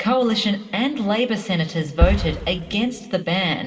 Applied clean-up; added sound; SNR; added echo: none; Boom; 0 dB; reverberation time 1.7 s.